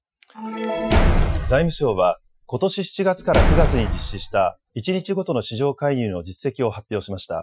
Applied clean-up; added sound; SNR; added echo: classical method Wiener filter.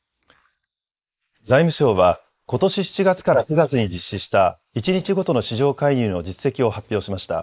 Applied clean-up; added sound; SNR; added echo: neural mask model Resemble Enhance denoiser.